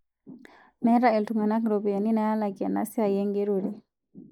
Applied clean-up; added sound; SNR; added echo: neural mask model Resemble Enhance denoiser.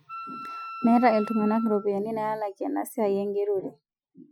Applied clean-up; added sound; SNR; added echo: classical method Wiener filter.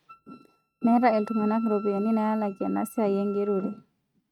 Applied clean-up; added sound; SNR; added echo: neural mask model RNNoise.